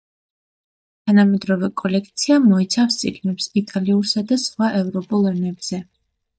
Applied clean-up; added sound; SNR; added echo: neural mask model DeepFilterNet 3.